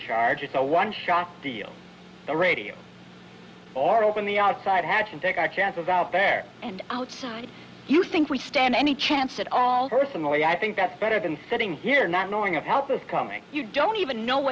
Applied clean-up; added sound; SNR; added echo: none; none; none; none.